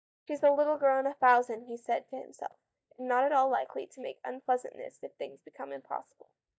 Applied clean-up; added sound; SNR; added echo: neural mask model DeepFilterNet 3.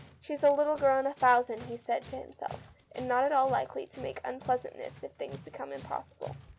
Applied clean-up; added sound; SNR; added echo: none; Tools; 19 dB; none.